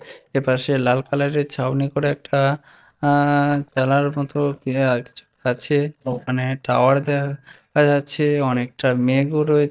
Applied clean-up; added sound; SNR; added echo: neural mask model DeepFilterNet 3.